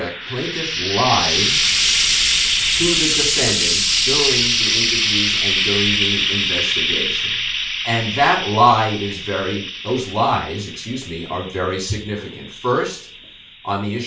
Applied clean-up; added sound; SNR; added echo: none; Frying (food); -2 dB; reverberation time 0.3 s.